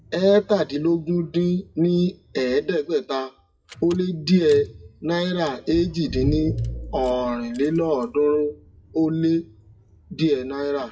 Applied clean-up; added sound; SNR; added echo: classical method WPE with log-MMSE.